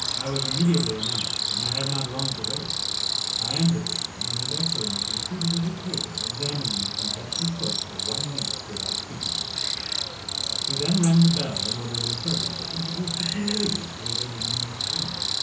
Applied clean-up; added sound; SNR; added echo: none; Cricket; 0 dB; reverberation time 0.7 s.